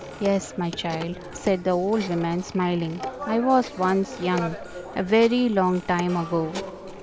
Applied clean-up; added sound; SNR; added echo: none; Telephone; 12 dB; none.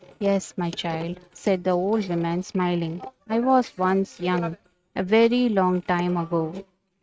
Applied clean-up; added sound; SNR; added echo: neural mask model RNNoise.